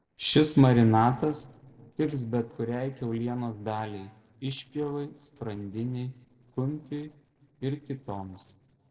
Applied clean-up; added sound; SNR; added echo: neural separator model SepFormer DNS4.